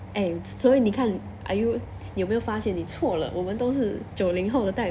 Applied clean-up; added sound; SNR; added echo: none; Bowed string instrument; 18 dB; none.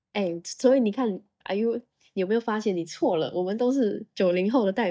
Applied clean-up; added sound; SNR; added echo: neural mask model DeepFilterNet 3.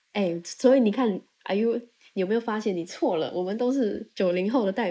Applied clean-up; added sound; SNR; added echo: neural mask model Resemble Enhance denoiser.